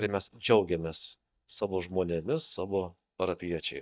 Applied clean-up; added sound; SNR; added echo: neural mask model DeepFilterNet 3.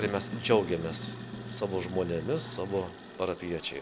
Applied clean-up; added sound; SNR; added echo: none; Sink (filling or washing); 9 dB; none.